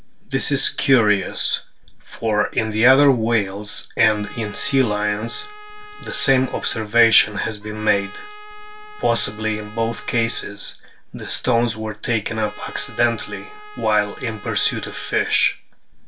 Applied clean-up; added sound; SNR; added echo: none; Trumpet; 18 dB; reverberation time 0.2 s.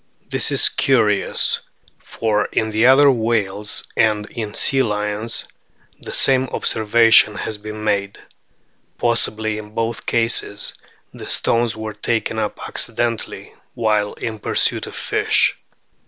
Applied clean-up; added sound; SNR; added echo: none; none; none; none.